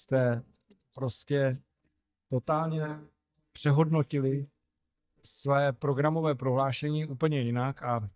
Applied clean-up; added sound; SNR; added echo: neural mask model DeepFilterNet 3.